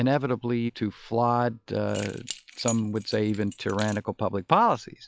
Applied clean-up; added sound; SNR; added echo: classical method log-MMSE.